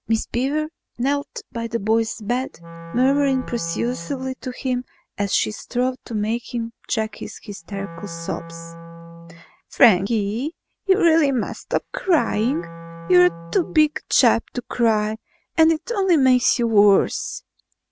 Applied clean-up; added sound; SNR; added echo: none; Wind instrument, woodwind instrument; 15 dB; none.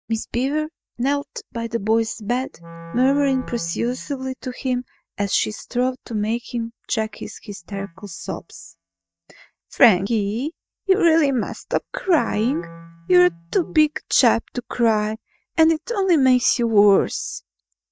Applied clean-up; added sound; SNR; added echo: neural mask model DeepFilterNet 3.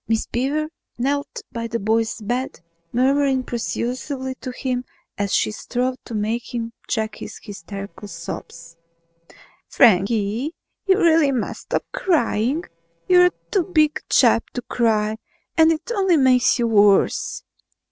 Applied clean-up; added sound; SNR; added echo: neural separator model SepFormer DNS4.